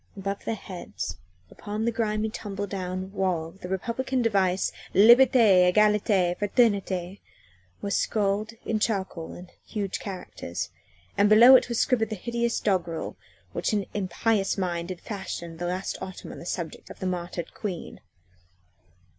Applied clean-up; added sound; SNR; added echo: none; Thump, thud; 16 dB; none.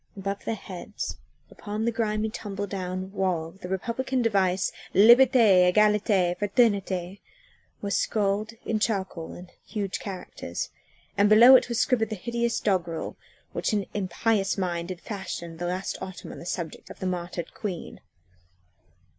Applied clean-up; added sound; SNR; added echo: neural mask model Resemble Enhance denoiser.